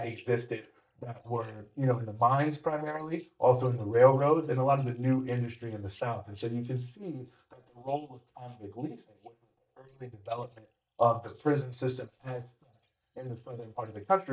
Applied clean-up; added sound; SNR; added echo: neural mask model DeepFilterNet 3.